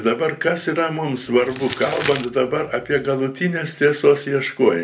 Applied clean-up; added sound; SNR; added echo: none; Crumpling, crinkling; 12 dB; reverberation time 0.3 s.